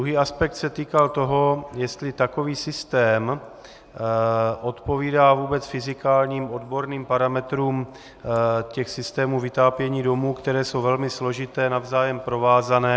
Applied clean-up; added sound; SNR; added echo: none; none; none; none.